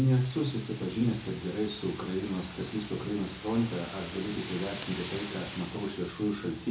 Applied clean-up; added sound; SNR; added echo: none; Wind; 13 dB; reverberation time 0.6 s.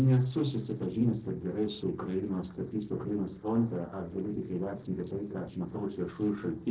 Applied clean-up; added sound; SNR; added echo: neural separator model SepFormer DNS4.